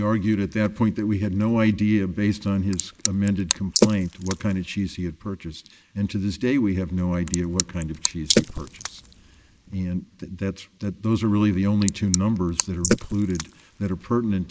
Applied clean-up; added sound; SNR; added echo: neural mask model Resemble Enhance denoiser.